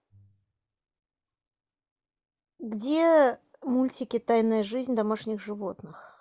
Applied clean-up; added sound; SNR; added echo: none; none; none; none.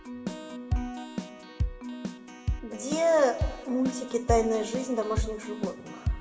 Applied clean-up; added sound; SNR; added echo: none; Keyboard (musical); 3 dB; reverberation time 1.3 s.